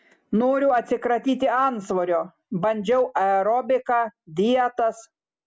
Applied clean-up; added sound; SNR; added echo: none; none; none; none.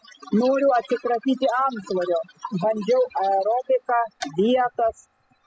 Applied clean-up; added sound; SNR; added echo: classical method spectral subtraction.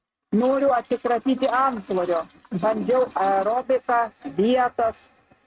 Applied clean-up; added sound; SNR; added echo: neural mask model RNNoise.